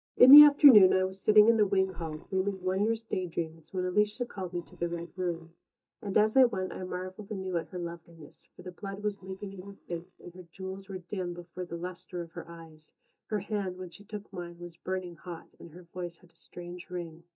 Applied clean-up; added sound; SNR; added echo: neural mask model DeepFilterNet 3.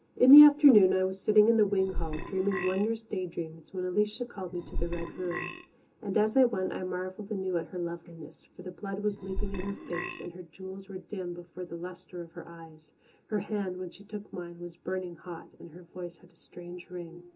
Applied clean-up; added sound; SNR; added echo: none; Burping, eructation; 5 dB; reverberation time 0.2 s.